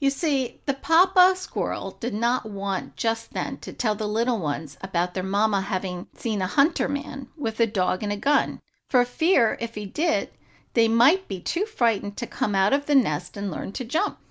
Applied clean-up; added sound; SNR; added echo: none; none; none; none.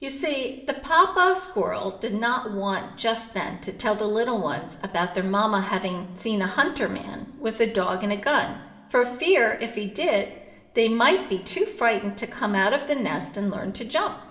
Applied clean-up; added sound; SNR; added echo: none; none; none; reverberation time 1.4 s.